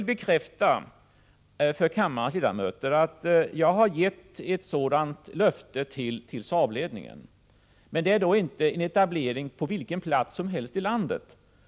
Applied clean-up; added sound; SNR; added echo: none; none; none; none.